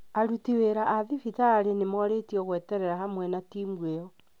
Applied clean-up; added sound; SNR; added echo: none; none; none; none.